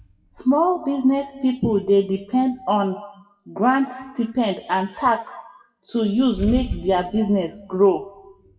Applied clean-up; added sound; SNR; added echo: classical method WPE with log-MMSE.